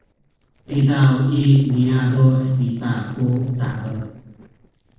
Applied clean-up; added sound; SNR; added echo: neural separator model SepFormer DNS4.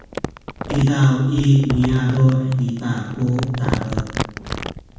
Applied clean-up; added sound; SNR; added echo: none; Crumpling, crinkling; 9 dB; reverberation time 1.2 s.